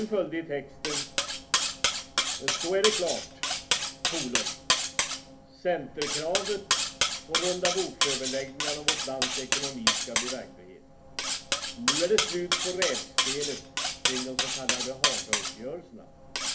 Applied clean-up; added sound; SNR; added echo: none; Cutlery, silverware; -4 dB; reverberation time 0.3 s.